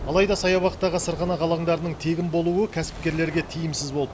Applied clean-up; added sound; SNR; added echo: none; Thunder / Rain; 13 dB; none.